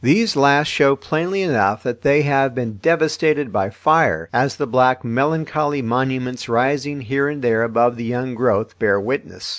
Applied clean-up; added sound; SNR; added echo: none; none; none; none.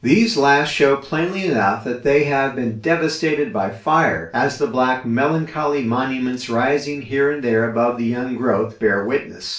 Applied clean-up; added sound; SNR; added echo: none; none; none; reverberation time 0.3 s.